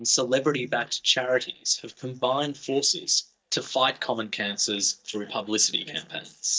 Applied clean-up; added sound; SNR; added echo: neural mask model DeepFilterNet 3.